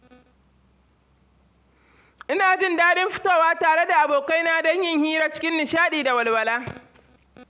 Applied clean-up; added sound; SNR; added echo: none; none; none; none.